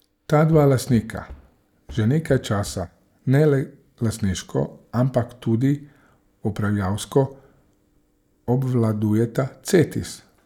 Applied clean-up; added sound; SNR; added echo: neural mask model DeepFilterNet 3.